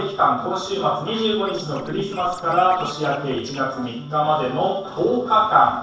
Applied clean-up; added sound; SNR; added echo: neural separator model SepFormer DNS4.